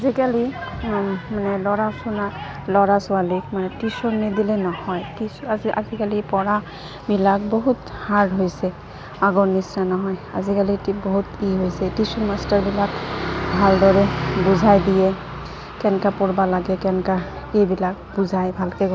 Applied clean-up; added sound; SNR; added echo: none; none; none; none.